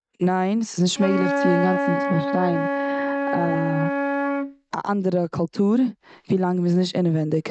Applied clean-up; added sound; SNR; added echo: neural mask model RNNoise.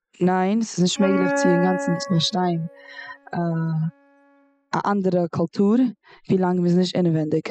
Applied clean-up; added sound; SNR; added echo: classical method spectral subtraction.